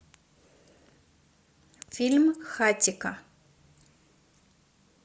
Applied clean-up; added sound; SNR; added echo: none; none; none; none.